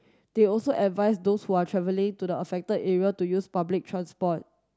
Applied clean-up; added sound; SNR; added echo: none; none; none; none.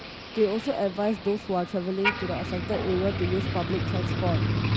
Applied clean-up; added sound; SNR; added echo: none; Motor vehicle (road); 1 dB; none.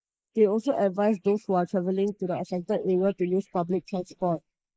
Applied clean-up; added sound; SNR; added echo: neural mask model Resemble Enhance denoiser.